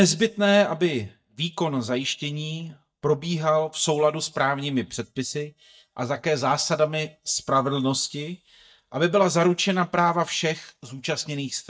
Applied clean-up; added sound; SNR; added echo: neural mask model DeepFilterNet 3.